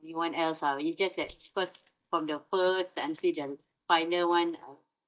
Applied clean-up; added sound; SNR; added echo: neural mask model DeepFilterNet 3.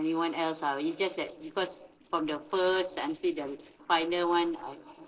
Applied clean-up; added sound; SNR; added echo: neural separator model SepFormer DNS4.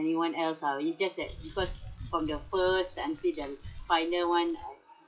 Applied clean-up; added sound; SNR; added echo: classical method WPE with log-MMSE.